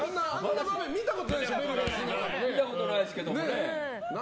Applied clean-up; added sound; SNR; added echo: none; Drip; 12 dB; none.